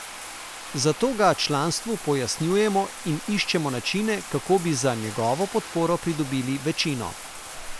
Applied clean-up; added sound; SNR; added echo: none; Bathtub (filling or washing); 11 dB; none.